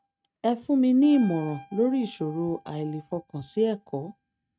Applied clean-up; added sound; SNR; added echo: neural mask model RNNoise.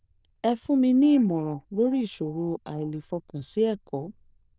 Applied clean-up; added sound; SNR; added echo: neural diffusion model UNIVERSE++.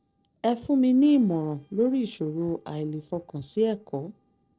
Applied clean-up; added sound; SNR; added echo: neural separator model SepFormer DNS4.